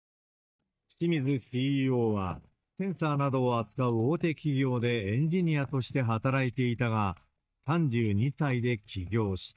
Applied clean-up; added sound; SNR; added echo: neural mask model DeepFilterNet 3.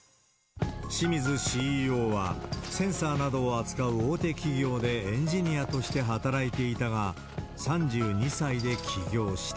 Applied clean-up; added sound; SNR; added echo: none; Run; 20 dB; none.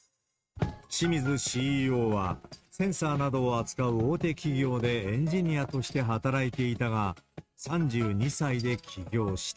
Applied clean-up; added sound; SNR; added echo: neural mask model RNNoise.